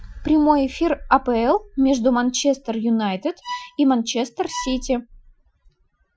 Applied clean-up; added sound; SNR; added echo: classical method Wiener filter.